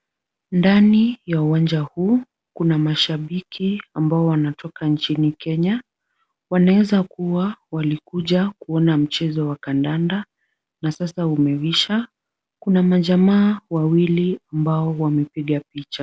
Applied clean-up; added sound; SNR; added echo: none; none; none; none.